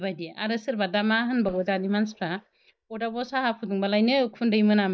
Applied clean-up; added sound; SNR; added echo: neural mask model DeepFilterNet 3.